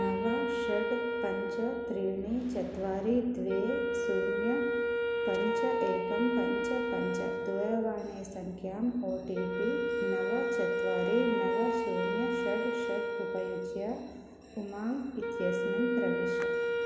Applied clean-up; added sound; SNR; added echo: none; Wind instrument, woodwind instrument; -1 dB; none.